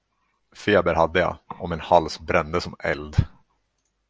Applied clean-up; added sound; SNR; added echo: none; none; none; none.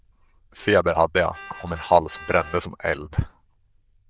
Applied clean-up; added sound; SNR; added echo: neural diffusion model UNIVERSE++.